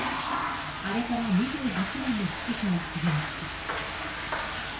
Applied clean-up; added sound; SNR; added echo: none; Toilet flush / Water; 2 dB; reverberation time 0.4 s.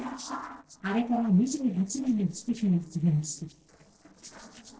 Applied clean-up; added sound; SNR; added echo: neural separator model SepFormer DNS4.